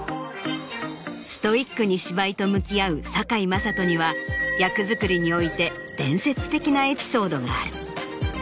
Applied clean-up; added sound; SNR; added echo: none; none; none; none.